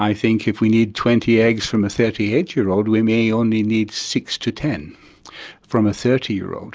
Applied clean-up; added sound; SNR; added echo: none; none; none; none.